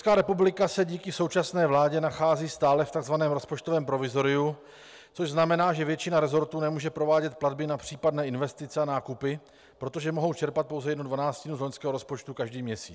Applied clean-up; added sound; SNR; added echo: none; none; none; none.